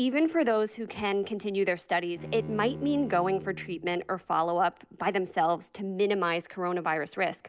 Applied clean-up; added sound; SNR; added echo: none; Bowed string instrument; 15 dB; none.